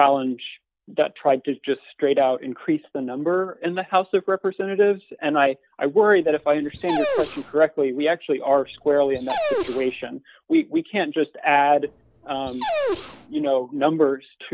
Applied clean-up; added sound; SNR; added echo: none; Dog; 6 dB; none.